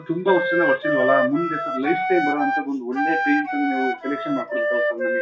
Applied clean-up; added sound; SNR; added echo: classical method WPE with log-MMSE.